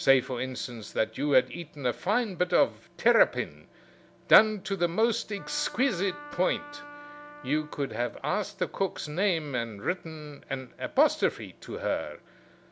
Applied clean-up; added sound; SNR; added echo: none; Wind instrument, woodwind instrument; 16 dB; none.